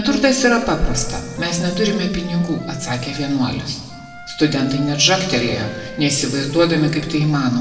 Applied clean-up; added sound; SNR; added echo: none; Wind instrument, woodwind instrument; 17 dB; reverberation time 1.4 s.